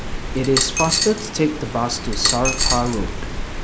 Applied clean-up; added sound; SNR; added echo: none; Rain + Coin (dropping); 0 dB; none.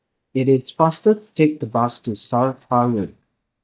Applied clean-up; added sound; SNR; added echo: neural mask model DeepFilterNet 3.